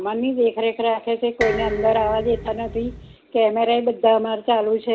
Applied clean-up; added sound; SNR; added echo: none; Dishes, pots, and pans; 10 dB; none.